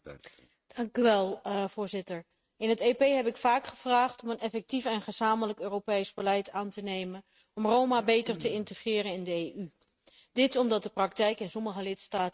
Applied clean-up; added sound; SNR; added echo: neural mask model RNNoise.